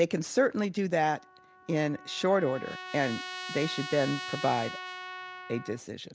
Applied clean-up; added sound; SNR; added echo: none; Trumpet; 11 dB; none.